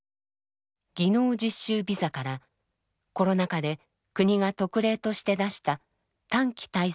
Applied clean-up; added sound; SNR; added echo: none; none; none; none.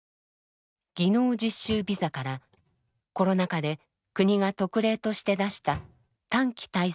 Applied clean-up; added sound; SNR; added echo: neural mask model RNNoise.